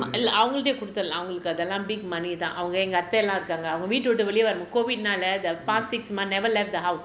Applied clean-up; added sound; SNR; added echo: none; none; none; none.